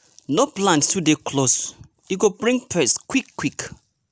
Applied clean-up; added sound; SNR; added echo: none; none; none; none.